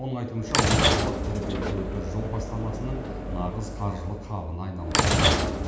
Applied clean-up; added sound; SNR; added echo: none; Sliding door / Train; -5 dB; reverberation time 1.1 s.